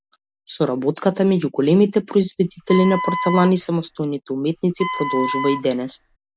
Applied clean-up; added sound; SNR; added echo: none; Wind instrument, woodwind instrument; 8 dB; none.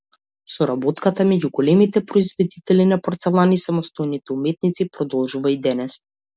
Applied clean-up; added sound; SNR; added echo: none; none; none; none.